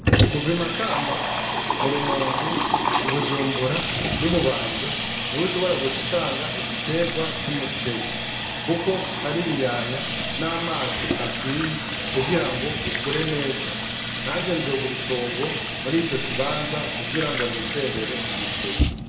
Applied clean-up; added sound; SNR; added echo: none; Sink (filling or washing) / Water tap, faucet; -2 dB; reverberation time 0.8 s.